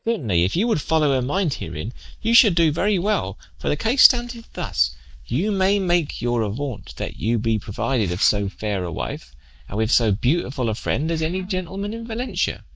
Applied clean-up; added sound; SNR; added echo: neural mask model DeepFilterNet 3.